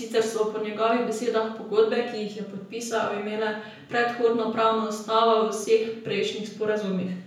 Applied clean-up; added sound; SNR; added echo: none; none; none; reverberation time 0.5 s.